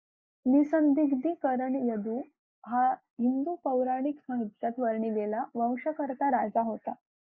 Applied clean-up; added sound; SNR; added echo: neural mask model Resemble Enhance denoiser.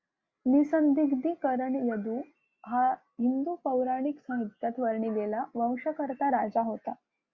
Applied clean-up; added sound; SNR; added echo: none; none; none; none.